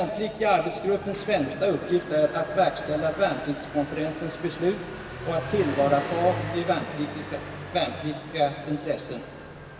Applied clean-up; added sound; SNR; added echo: none; Motorcycle; 11 dB; reverberation time 1.9 s.